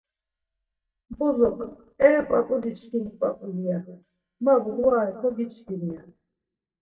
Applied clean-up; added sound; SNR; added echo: neural mask model DeepFilterNet 3.